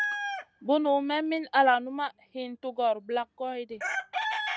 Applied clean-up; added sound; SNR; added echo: none; Chicken, rooster; 8 dB; none.